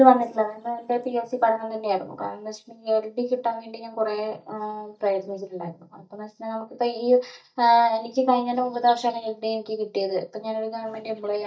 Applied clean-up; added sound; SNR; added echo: neural mask model DeepFilterNet 3.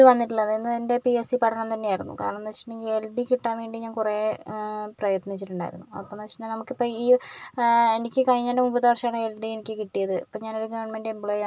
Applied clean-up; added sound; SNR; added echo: none; none; none; none.